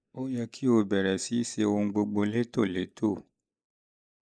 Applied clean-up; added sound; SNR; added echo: neural mask model Resemble Enhance denoiser.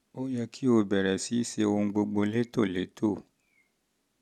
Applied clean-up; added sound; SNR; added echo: none; none; none; none.